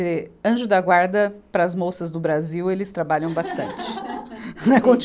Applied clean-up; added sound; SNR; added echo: none; none; none; none.